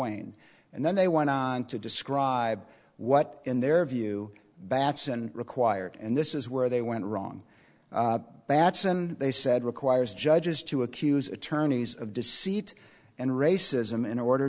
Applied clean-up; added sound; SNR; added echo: none; none; none; none.